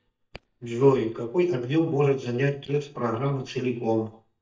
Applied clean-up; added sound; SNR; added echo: neural mask model DeepFilterNet 3.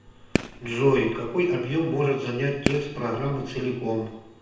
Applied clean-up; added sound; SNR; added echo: none; Fireworks; 9 dB; reverberation time 0.9 s.